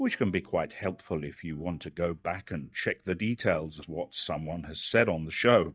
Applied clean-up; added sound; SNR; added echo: neural mask model DeepFilterNet 3.